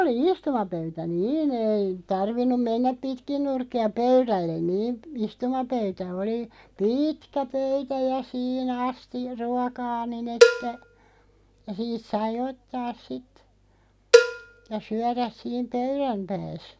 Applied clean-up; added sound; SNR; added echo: none; Cowbell; -2 dB; none.